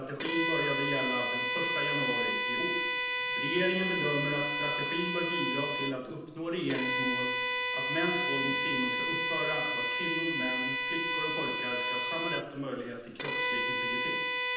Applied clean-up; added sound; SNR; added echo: none; Bowed string instrument; -4 dB; reverberation time 0.9 s.